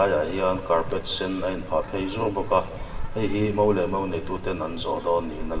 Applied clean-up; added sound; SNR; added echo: none; Insect; 8 dB; reverberation time 1.8 s.